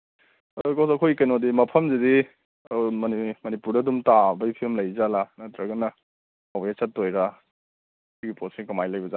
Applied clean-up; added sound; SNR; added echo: none; none; none; none.